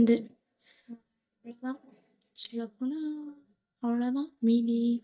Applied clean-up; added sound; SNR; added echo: neural mask model DeepFilterNet 3.